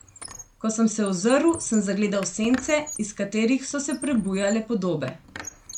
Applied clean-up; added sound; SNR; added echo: none; Squeak; 16 dB; none.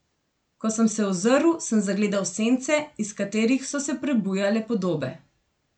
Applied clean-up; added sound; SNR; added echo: none; none; none; none.